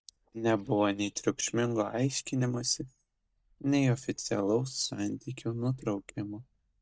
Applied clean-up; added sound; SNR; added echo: neural mask model DeepFilterNet 3.